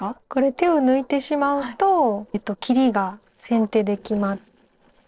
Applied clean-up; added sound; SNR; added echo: neural separator model SepFormer DNS4.